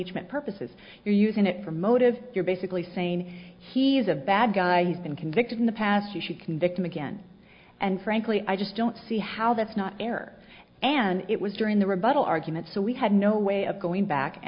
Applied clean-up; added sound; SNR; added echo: none; none; none; none.